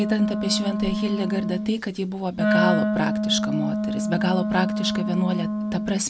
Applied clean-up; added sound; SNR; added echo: none; Wind instrument, woodwind instrument; -1 dB; none.